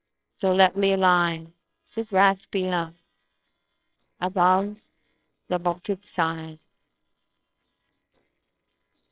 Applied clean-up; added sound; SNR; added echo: neural separator model SepFormer WHAMR!.